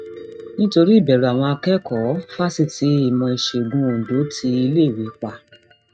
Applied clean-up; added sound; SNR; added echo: neural mask model RNNoise.